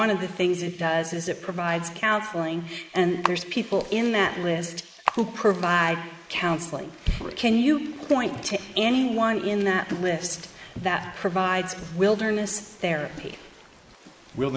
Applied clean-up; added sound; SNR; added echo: neural mask model Resemble Enhance denoiser.